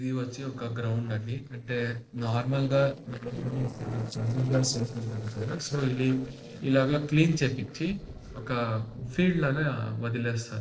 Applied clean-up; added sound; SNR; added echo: neural separator model SepFormer DNS4.